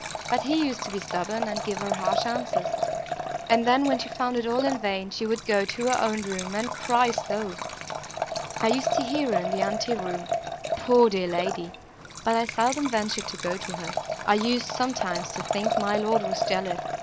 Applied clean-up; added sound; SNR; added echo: none; Liquid; 4 dB; none.